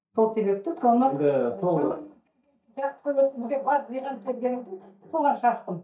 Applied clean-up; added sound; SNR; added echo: neural mask model DeepFilterNet 3.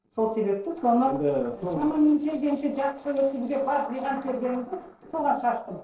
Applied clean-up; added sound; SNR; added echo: neural separator model SepFormer DNS4.